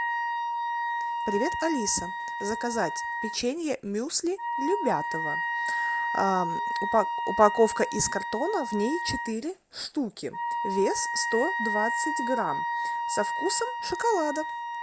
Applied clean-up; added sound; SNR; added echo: none; Wind instrument, woodwind instrument; 2 dB; none.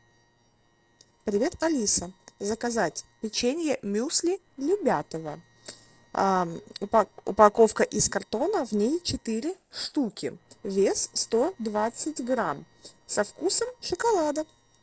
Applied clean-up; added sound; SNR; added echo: neural separator model SepFormer DNS4.